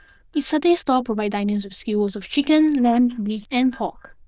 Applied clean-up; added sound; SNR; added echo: neural diffusion model UNIVERSE++.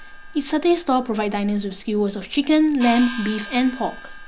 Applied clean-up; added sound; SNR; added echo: none; Gong; 14 dB; none.